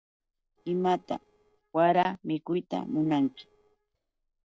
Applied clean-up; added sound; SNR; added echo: neural separator model SepFormer DNS4.